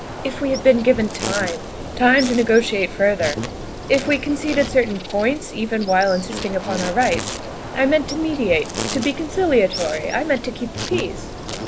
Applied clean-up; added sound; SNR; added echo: none; Insect; 9 dB; none.